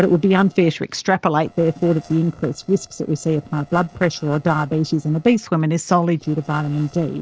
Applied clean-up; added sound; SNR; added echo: neural separator model SepFormer DNS4.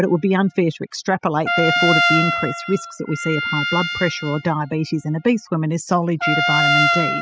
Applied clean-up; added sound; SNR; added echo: classical method spectral subtraction.